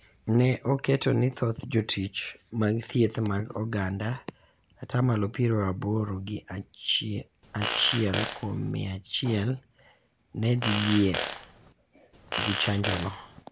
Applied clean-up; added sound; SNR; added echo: none; Fart; 5 dB; none.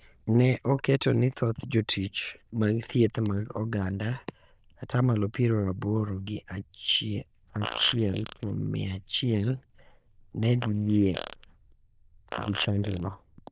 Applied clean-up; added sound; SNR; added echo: neural diffusion model UNIVERSE++.